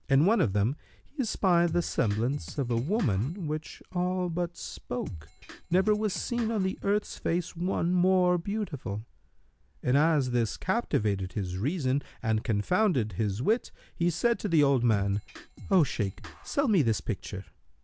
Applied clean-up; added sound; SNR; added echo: none; Drum kit; 16 dB; none.